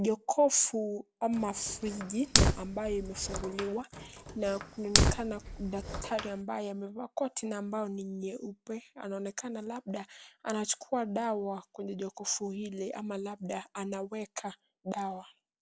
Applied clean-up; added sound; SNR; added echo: none; Fire; -2 dB; none.